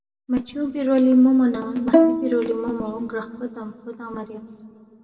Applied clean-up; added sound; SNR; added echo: none; Bowed string instrument; 0 dB; reverberation time 1.9 s.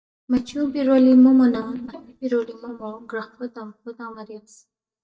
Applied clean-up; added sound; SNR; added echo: neural mask model DeepFilterNet 3.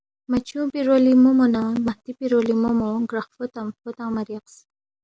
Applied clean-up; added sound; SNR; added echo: none; none; none; none.